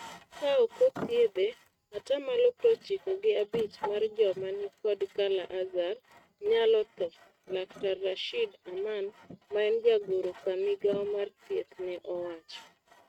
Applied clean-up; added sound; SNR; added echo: neural mask model RNNoise.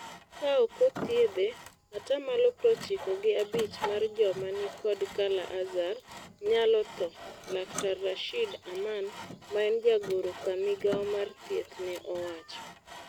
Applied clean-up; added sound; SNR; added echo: none; Sawing; 14 dB; none.